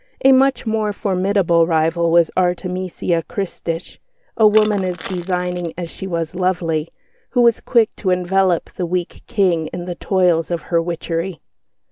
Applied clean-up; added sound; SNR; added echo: none; Crushing; 16 dB; none.